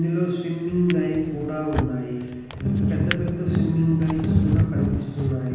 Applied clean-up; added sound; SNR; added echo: none; Drawer open or close; 7 dB; reverberation time 1.1 s.